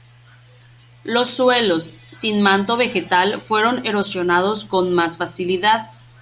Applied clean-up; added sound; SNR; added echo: none; none; none; none.